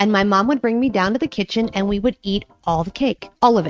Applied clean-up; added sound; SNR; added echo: neural mask model RNNoise.